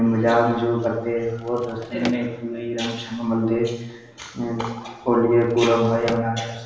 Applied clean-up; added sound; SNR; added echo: none; Drawer open or close; 15 dB; reverberation time 1.1 s.